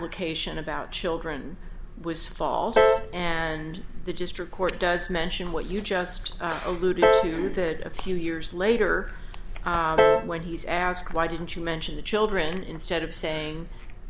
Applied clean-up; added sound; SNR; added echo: none; Piano; 0 dB; none.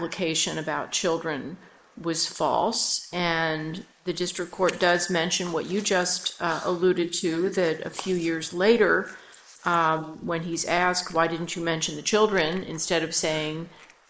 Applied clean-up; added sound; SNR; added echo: neural mask model Resemble Enhance denoiser.